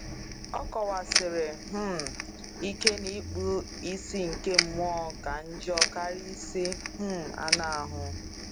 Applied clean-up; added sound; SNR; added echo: none; Crackle; 0 dB; none.